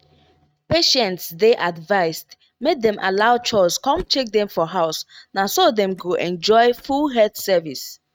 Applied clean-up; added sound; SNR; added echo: neural mask model RNNoise.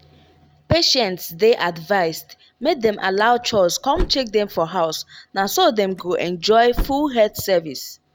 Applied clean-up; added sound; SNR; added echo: none; Slam / Car; 12 dB; none.